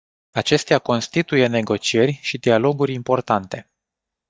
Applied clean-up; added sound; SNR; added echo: neural mask model DeepFilterNet 3.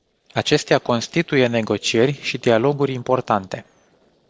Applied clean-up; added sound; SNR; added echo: neural separator model SepFormer DNS4.